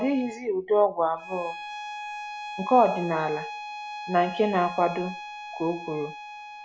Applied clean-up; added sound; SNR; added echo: none; Bowed string instrument; 11 dB; none.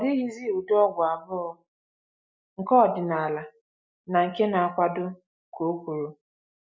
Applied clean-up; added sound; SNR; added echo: none; none; none; none.